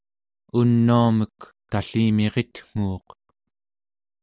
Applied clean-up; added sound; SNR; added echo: none; none; none; none.